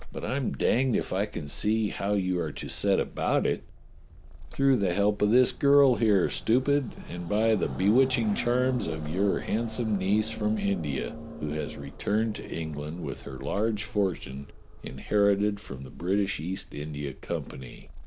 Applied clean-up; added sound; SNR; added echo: none; Car passing by + Purr; 12 dB; none.